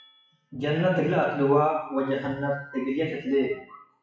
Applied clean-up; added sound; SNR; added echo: classical method WPE with log-MMSE.